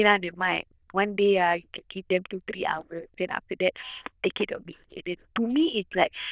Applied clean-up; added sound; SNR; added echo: neural diffusion model UNIVERSE++.